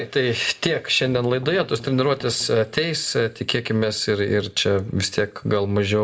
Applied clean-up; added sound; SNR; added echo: neural separator model SepFormer DNS4.